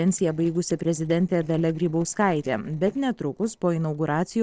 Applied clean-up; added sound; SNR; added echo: neural separator model SepFormer DNS4.